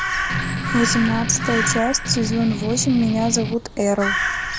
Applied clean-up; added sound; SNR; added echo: none; Crow + Strum; 3 dB; none.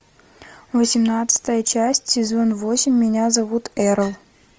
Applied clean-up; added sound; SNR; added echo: none; none; none; none.